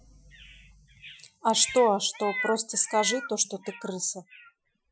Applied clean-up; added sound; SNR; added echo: classical method Wiener filter.